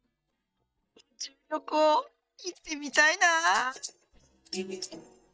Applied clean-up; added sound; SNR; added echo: neural mask model DeepFilterNet 3.